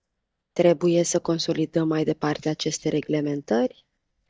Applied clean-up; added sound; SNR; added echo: neural mask model DeepFilterNet 3.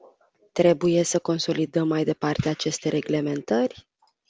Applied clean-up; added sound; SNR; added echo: none; none; none; none.